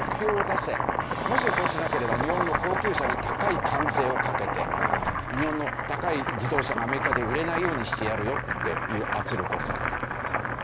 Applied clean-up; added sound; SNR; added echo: none; Boiling; -3 dB; none.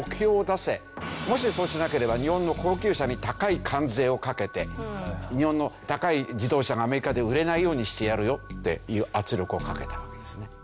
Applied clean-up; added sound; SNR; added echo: none; none; none; none.